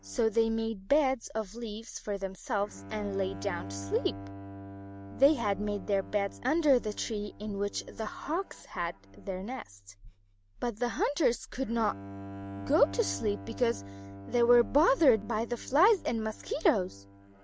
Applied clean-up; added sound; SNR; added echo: none; Bowed string instrument; 15 dB; none.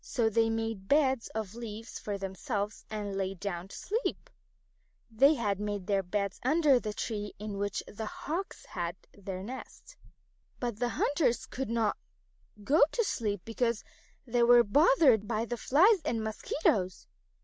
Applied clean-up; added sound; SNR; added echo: none; none; none; none.